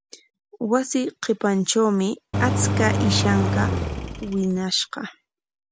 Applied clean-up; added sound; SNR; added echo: none; Engine; 0 dB; none.